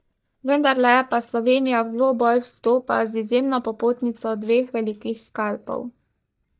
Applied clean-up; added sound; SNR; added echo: neural mask model DeepFilterNet 3.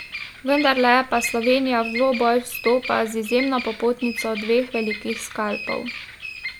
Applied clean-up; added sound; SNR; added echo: none; Bird vocalization, bird call, bird song; 11 dB; none.